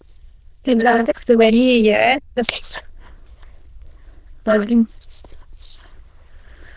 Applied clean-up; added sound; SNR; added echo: neural diffusion model UNIVERSE++.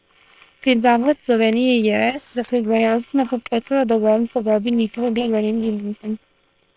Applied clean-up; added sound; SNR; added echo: neural separator model SepFormer WHAM!.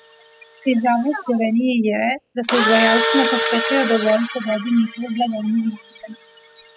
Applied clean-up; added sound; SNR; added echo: classical method spectral subtraction.